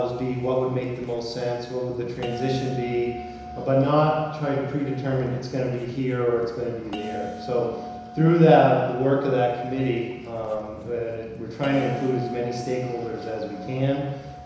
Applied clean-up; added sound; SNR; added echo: none; Bell; 15 dB; reverberation time 1.0 s.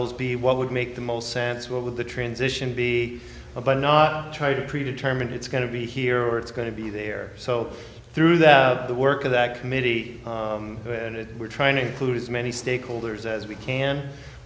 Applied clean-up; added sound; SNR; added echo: none; none; none; none.